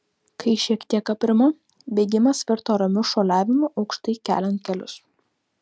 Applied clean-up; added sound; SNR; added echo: none; none; none; none.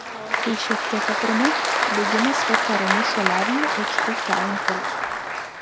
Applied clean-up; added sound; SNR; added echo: none; Applause; -4 dB; none.